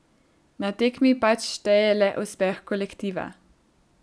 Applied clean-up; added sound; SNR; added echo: none; none; none; none.